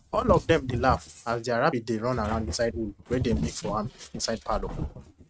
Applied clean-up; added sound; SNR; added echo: neural mask model RNNoise.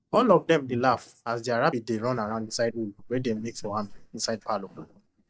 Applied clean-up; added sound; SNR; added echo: neural mask model DeepFilterNet 3.